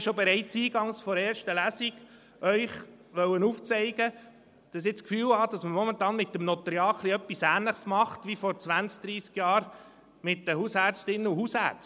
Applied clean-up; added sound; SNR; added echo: none; none; none; none.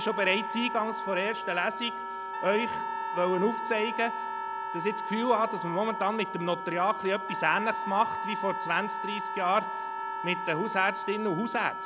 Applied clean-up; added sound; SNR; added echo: none; Wind instrument, woodwind instrument + Wind instrument, woodwind instrument; 4 dB; none.